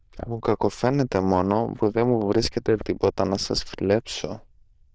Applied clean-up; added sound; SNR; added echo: neural diffusion model UNIVERSE++.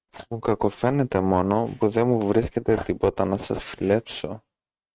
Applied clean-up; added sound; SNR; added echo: neural mask model RNNoise.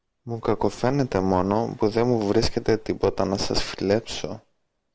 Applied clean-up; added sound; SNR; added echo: none; none; none; none.